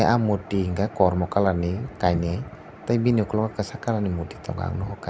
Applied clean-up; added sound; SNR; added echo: none; none; none; none.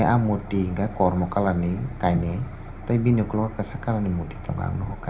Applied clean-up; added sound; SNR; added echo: none; Bus; 14 dB; reverberation time 0.4 s.